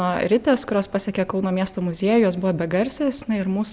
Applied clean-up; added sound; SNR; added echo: none; none; none; none.